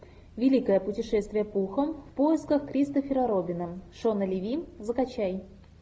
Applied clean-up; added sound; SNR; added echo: none; none; none; none.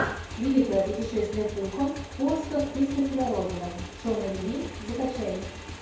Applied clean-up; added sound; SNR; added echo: none; Motorcycle / Engine; 11 dB; reverberation time 0.5 s.